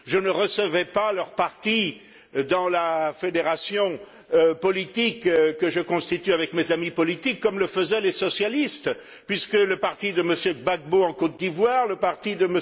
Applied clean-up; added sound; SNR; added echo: none; none; none; none.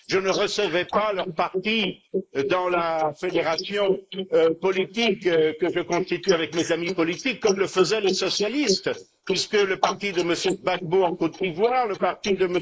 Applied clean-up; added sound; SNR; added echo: neural mask model Resemble Enhance denoiser.